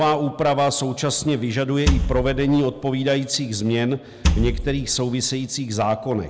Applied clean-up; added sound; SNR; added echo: none; Wood; 2 dB; none.